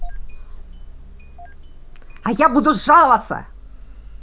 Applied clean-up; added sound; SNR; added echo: none; Engine starting; 12 dB; none.